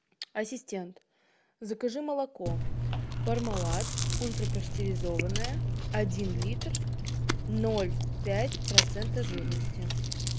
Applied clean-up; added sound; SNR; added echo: none; Chewing, mastication; -5 dB; none.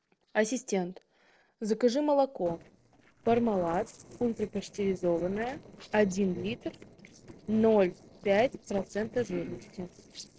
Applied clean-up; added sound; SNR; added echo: neural separator model SepFormer DNS4.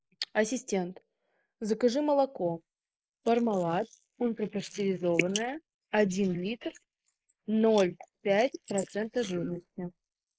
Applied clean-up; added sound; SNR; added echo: neural mask model Resemble Enhance denoiser.